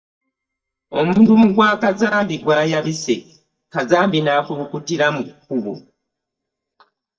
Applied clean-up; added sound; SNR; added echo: neural mask model DeepFilterNet 3.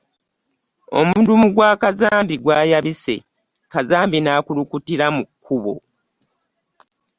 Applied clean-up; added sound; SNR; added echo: none; none; none; none.